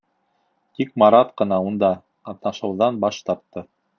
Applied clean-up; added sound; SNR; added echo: none; none; none; none.